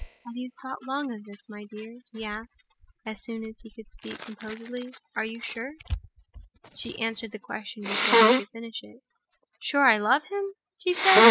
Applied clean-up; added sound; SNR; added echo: classical method spectral subtraction.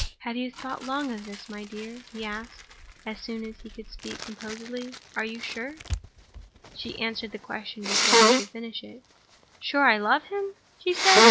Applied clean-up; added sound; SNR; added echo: none; Sneeze; -3 dB; none.